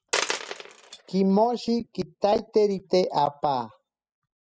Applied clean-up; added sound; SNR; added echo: classical method spectral subtraction.